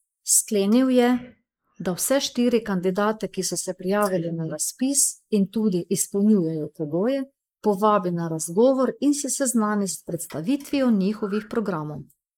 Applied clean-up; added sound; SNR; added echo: neural mask model Resemble Enhance denoiser.